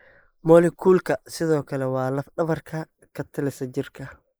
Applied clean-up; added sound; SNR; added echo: neural mask model Resemble Enhance denoiser.